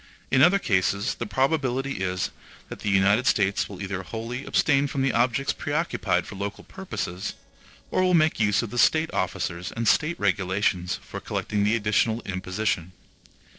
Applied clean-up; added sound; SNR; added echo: neural separator model SepFormer DNS4.